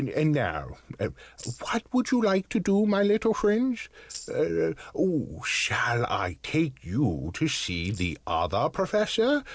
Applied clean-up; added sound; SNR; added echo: neural separator model SepFormer DNS4.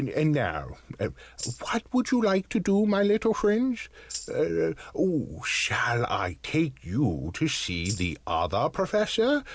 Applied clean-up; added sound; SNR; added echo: none; Tambourine; 14 dB; none.